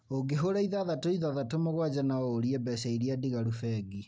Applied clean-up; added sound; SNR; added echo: none; none; none; none.